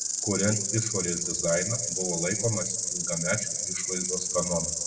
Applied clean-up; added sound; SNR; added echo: none; Insect; -2 dB; reverberation time 1.3 s.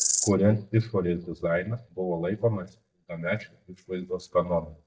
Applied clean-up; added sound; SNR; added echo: neural mask model DeepFilterNet 3.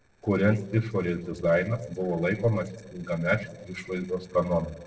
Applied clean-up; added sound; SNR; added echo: neural separator model SepFormer DNS4.